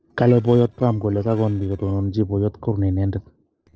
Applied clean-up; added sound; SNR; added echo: neural separator model SepFormer DNS4.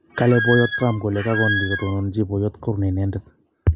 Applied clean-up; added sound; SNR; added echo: none; Squeak; 5 dB; none.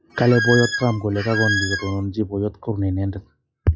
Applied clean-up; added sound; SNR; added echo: classical method log-MMSE.